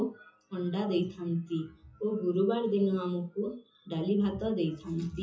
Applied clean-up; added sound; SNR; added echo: classical method WPE with log-MMSE.